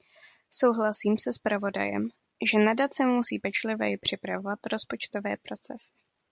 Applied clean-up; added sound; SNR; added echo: none; none; none; none.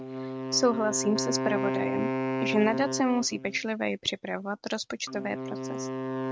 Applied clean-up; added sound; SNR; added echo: neural mask model RNNoise.